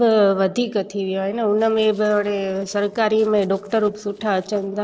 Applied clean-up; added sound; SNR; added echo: neural separator model SepFormer DNS4.